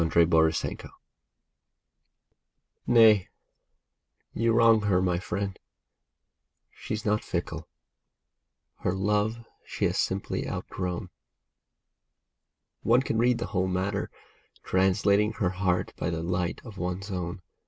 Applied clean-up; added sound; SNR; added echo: none; none; none; none.